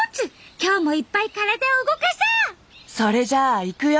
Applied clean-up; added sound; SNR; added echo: none; none; none; none.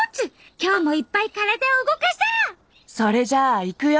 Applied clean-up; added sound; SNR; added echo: neural separator model SepFormer DNS4.